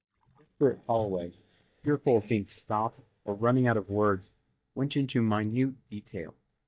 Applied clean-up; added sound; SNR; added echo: neural mask model DeepFilterNet 3.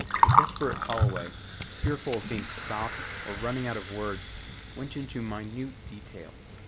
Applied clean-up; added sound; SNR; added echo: none; Gurgling; -5 dB; none.